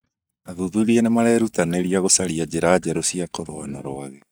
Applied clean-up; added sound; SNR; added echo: neural mask model DeepFilterNet 3.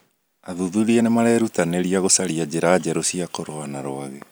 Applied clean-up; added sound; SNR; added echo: none; none; none; none.